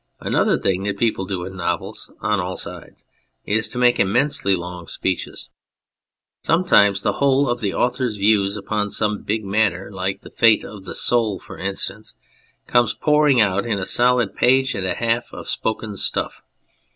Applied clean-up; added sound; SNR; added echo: none; none; none; none.